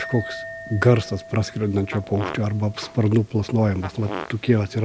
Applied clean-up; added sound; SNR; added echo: none; Chink, clink + Fart; 14 dB; none.